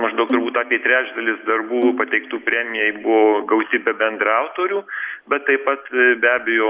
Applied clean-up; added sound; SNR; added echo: none; Bowed string instrument; 11 dB; none.